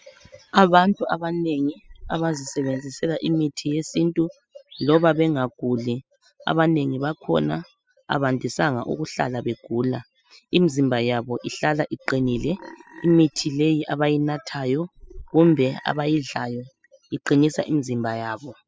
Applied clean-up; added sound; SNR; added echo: classical method spectral subtraction.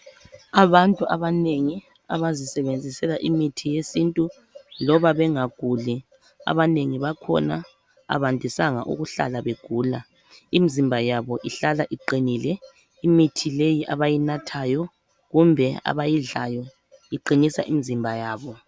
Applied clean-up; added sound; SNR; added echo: none; none; none; none.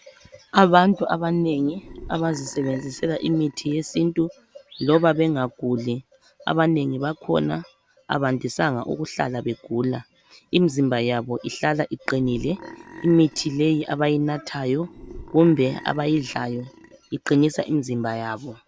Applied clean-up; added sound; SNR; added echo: none; Burping, eructation; 19 dB; none.